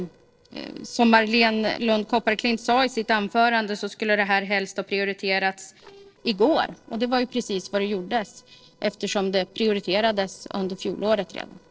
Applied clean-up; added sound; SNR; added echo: neural separator model SepFormer DNS4.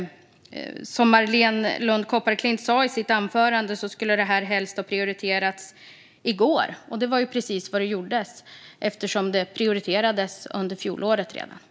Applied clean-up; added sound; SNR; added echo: none; none; none; none.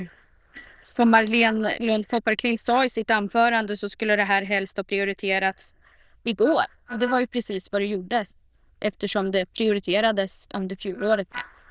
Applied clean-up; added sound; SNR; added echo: neural diffusion model UNIVERSE++.